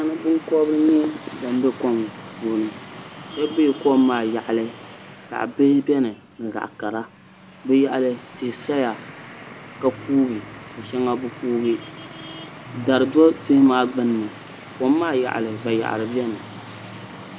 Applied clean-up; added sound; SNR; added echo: none; Traffic noise, roadway noise; 17 dB; none.